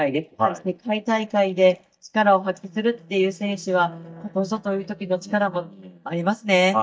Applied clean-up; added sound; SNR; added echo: neural mask model DeepFilterNet 3.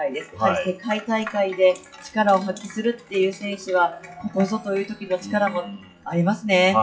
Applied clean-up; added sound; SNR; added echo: classical method WPE with log-MMSE.